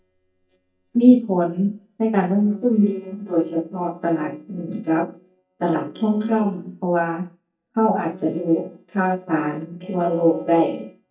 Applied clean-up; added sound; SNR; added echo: neural mask model DeepFilterNet 3.